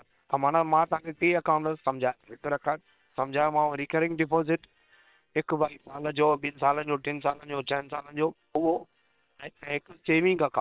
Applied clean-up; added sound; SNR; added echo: neural separator model SepFormer WHAM!.